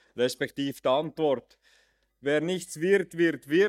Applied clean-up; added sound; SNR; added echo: neural mask model DeepFilterNet 3.